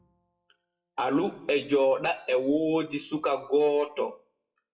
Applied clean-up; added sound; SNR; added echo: classical method WPE with log-MMSE.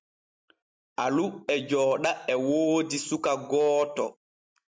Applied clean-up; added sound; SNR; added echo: none; none; none; none.